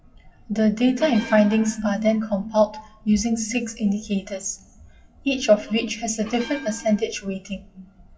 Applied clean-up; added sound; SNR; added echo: classical method WPE with log-MMSE.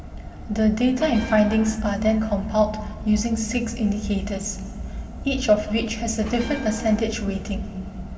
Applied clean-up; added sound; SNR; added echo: none; Bell; 14 dB; reverberation time 2.1 s.